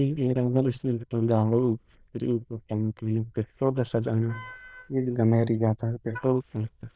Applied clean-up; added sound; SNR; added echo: neural diffusion model UNIVERSE++.